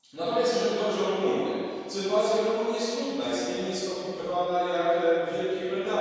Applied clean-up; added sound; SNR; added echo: none; none; none; reverberation time 2.1 s.